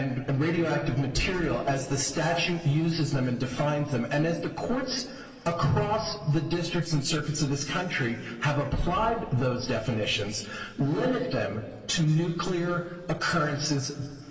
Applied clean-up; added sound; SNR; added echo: none; Bowed string instrument; 20 dB; reverberation time 2.6 s.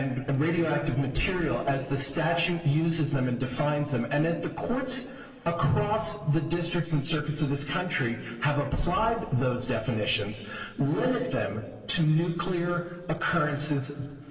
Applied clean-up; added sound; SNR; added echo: neural separator model SepFormer DNS4.